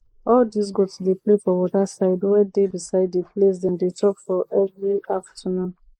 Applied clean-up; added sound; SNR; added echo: neural mask model Resemble Enhance denoiser.